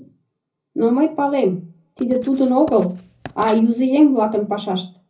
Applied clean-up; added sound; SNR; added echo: none; Writing; 19 dB; reverberation time 0.4 s.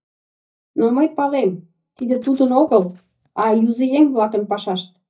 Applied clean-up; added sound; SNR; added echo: neural mask model DeepFilterNet 3.